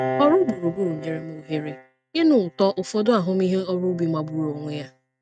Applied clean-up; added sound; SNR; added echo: neural mask model RNNoise.